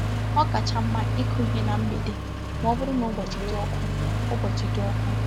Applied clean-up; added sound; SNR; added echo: none; Accelerating, revving, vroom; -5 dB; none.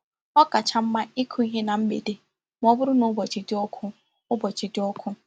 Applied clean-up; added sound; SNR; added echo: none; none; none; none.